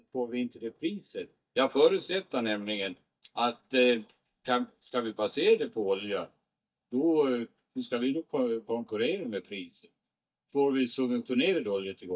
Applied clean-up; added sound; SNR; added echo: neural mask model DeepFilterNet 3.